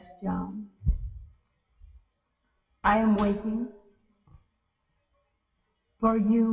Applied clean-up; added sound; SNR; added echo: classical method WPE with log-MMSE.